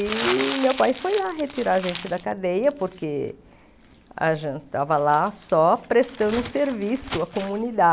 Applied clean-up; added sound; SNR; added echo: none; Crumpling, crinkling; 13 dB; none.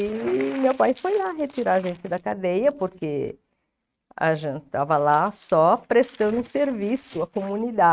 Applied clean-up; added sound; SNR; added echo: neural mask model RNNoise.